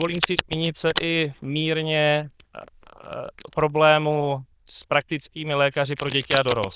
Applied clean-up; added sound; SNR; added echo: neural diffusion model UNIVERSE++.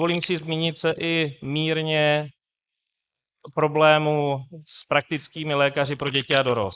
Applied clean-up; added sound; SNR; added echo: neural mask model Resemble Enhance denoiser.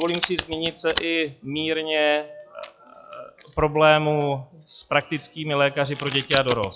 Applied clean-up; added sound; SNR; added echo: classical method log-MMSE.